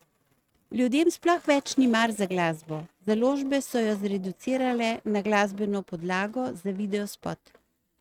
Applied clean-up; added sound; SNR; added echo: neural mask model RNNoise.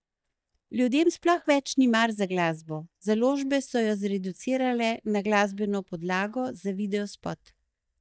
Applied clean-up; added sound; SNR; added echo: neural mask model DeepFilterNet 3.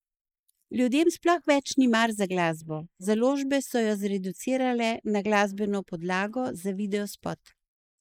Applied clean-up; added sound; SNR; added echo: neural mask model Resemble Enhance denoiser.